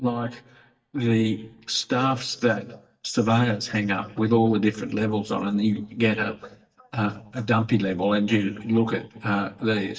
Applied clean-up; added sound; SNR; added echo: neural mask model DeepFilterNet 3.